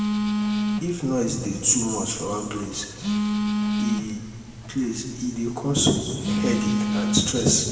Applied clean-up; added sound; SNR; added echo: none; Telephone; 2 dB; reverberation time 1.9 s.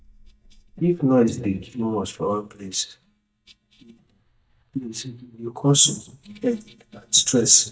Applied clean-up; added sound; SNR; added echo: neural mask model DeepFilterNet 3.